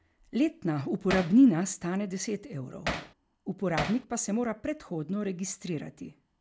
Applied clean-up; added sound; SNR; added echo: none; Hammer; 5 dB; none.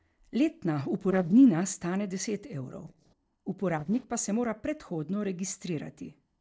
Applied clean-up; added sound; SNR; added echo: neural separator model SepFormer DNS4.